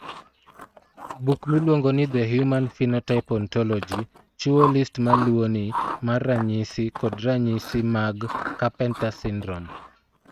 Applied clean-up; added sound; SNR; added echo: neural mask model RNNoise.